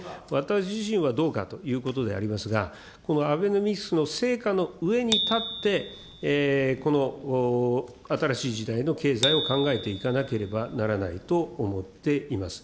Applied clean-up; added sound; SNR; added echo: none; Bicycle bell; 8 dB; none.